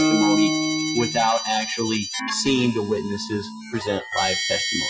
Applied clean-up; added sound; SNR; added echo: classical method Wiener filter.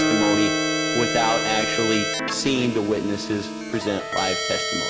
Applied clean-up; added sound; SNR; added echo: none; Guitar + Keyboard (musical); 0 dB; none.